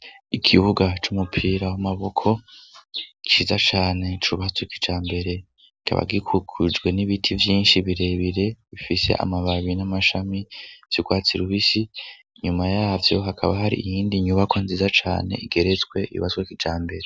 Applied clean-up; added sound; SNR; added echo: none; none; none; none.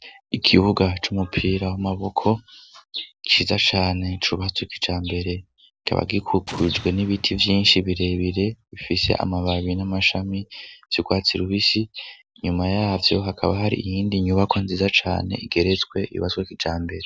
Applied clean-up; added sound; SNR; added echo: none; Explosion; 15 dB; none.